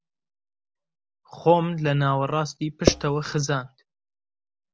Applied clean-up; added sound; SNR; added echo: none; Percussion; -2 dB; none.